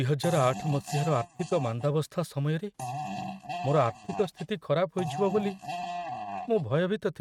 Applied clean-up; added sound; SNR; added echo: neural mask model RNNoise.